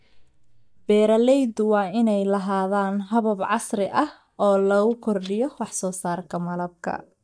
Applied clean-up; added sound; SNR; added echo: neural mask model DeepFilterNet 3.